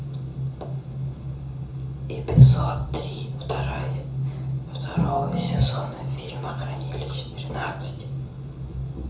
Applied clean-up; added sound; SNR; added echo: neural separator model SepFormer DNS4.